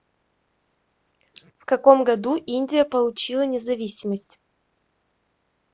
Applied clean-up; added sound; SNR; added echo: none; none; none; none.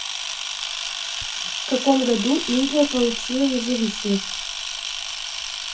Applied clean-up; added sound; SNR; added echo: none; Camera; 4 dB; reverberation time 0.4 s.